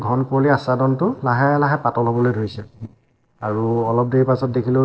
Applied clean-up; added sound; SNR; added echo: neural separator model SepFormer DNS4.